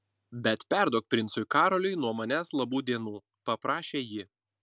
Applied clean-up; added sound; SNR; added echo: none; none; none; none.